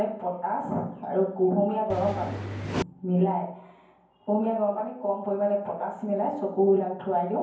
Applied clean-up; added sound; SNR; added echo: none; Engine; 5 dB; reverberation time 0.9 s.